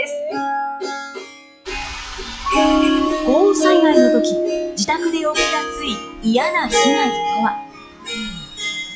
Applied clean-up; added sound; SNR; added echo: classical method log-MMSE.